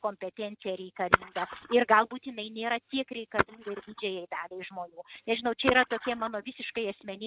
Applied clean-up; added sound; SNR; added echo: neural mask model RNNoise.